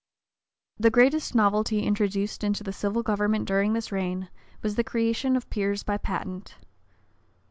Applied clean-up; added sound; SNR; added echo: none; none; none; none.